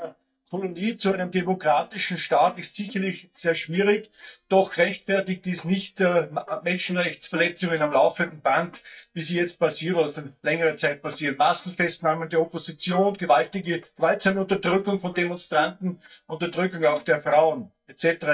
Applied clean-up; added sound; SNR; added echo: neural mask model DeepFilterNet 3.